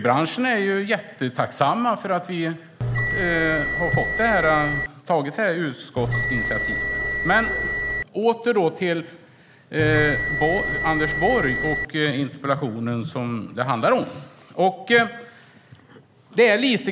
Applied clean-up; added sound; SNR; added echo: none; Bell; 1 dB; none.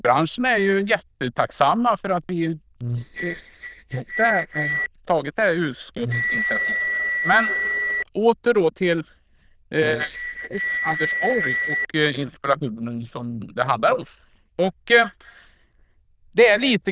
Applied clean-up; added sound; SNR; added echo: neural diffusion model UNIVERSE++.